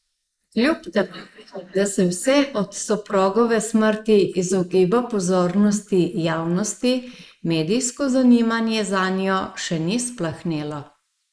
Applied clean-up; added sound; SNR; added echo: neural mask model Resemble Enhance denoiser.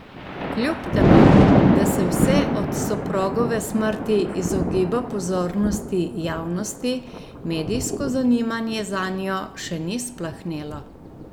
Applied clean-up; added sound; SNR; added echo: none; Thunder; -3 dB; none.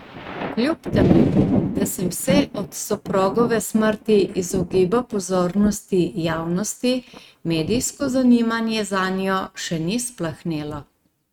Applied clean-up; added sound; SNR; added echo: neural mask model RNNoise.